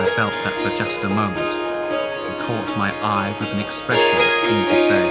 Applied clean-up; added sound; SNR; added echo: none; Harp; -4 dB; none.